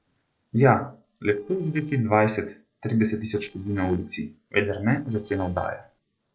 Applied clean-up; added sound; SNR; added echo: neural separator model SepFormer DNS4.